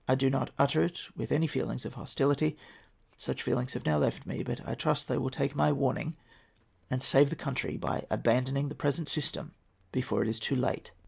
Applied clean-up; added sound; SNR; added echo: none; none; none; none.